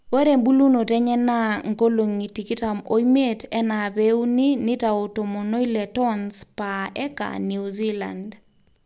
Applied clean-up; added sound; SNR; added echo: none; none; none; none.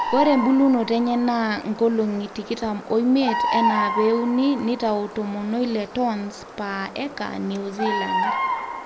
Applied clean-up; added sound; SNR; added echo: none; Bird vocalization, bird call, bird song; 6 dB; none.